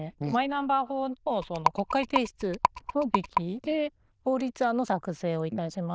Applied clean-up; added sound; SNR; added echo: neural diffusion model UNIVERSE++.